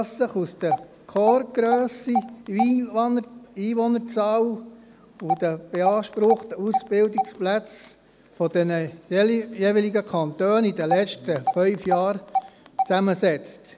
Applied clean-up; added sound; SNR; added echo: none; Telephone; 5 dB; none.